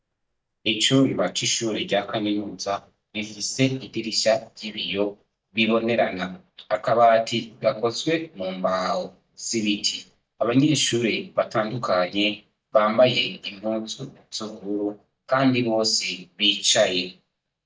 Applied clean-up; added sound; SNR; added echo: neural mask model DeepFilterNet 3.